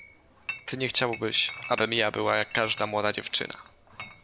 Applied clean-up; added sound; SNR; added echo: none; Chatter / Chink, clink; 14 dB; none.